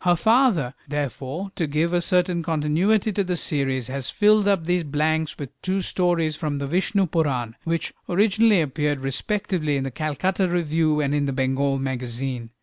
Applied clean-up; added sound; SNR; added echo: none; none; none; none.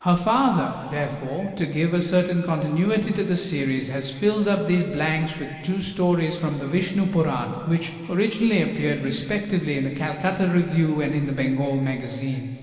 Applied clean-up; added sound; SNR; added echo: none; none; none; reverberation time 2.5 s.